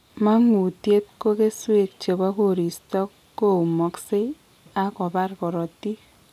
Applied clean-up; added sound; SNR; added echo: none; none; none; none.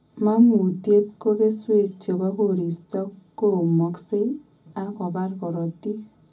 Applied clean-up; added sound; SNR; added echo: none; none; none; reverberation time 0.4 s.